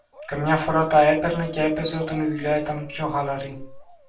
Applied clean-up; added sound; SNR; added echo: none; Dog; 20 dB; reverberation time 0.4 s.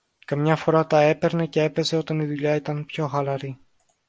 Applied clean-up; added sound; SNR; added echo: none; none; none; none.